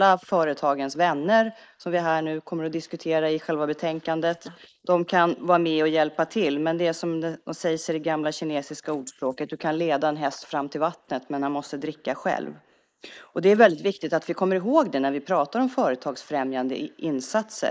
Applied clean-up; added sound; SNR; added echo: neural mask model Resemble Enhance denoiser.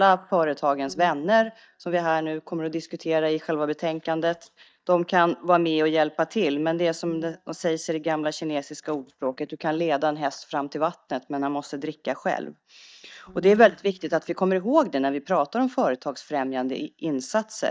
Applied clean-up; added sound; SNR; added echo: neural mask model DeepFilterNet 3.